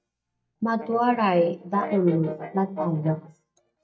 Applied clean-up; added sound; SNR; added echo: neural mask model DeepFilterNet 3.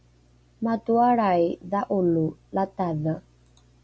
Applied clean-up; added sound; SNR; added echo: none; none; none; none.